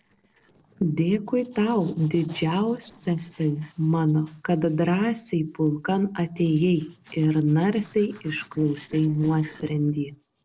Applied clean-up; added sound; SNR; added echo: neural separator model SepFormer DNS4.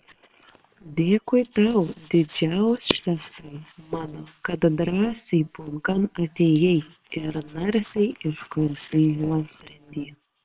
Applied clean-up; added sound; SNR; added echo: neural separator model SepFormer WHAM!.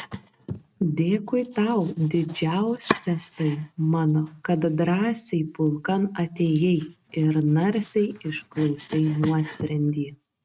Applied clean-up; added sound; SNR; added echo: neural mask model RNNoise.